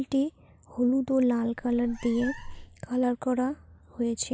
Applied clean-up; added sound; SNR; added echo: none; Meow; 14 dB; none.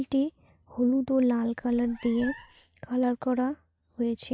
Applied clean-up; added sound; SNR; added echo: neural mask model RNNoise.